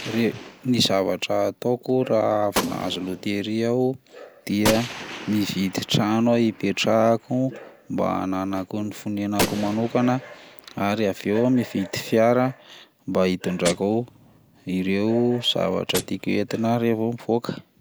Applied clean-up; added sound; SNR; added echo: none; Gunshot, gunfire; 13 dB; none.